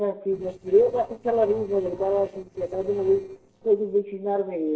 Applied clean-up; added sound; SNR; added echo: neural separator model SepFormer DNS4.